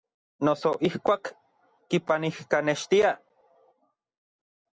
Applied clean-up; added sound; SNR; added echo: none; none; none; none.